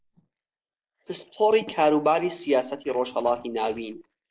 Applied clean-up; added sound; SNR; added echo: neural mask model Resemble Enhance denoiser.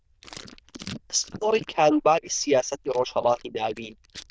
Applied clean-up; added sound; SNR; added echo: neural diffusion model UNIVERSE++.